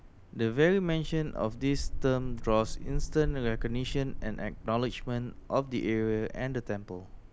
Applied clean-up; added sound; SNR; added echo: none; Wind; 6 dB; none.